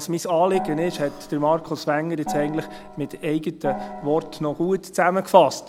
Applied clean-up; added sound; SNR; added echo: none; Gong; 11 dB; none.